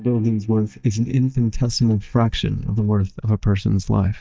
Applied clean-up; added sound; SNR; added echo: neural mask model DeepFilterNet 3.